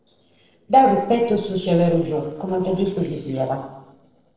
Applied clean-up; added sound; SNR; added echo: neural separator model SepFormer DNS4.